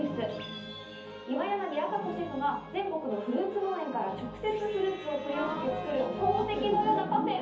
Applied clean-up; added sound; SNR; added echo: none; Wind instrument, woodwind instrument; 13 dB; reverberation time 0.5 s.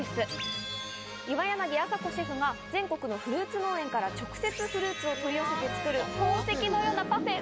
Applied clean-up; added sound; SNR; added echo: none; none; none; none.